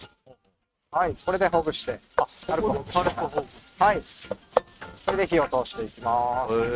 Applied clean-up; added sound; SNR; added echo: neural mask model RNNoise.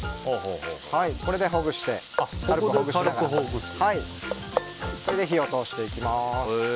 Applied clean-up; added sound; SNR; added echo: none; none; none; none.